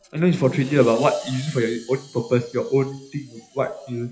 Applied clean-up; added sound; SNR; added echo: classical method WPE with log-MMSE.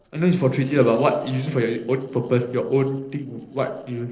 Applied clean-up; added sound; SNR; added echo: neural separator model SepFormer DNS4.